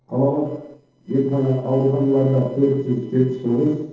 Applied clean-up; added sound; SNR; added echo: neural separator model SepFormer DNS4.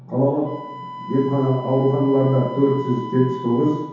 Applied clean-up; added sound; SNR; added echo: none; Wind instrument, woodwind instrument; 14 dB; reverberation time 0.8 s.